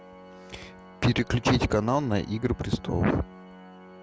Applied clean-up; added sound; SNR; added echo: none; Organ; 20 dB; none.